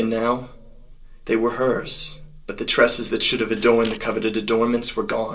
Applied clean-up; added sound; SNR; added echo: none; Scissors; 17 dB; reverberation time 0.2 s.